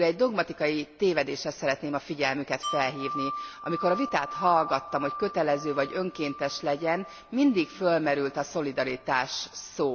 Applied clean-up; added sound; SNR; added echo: none; Wind chime; 12 dB; none.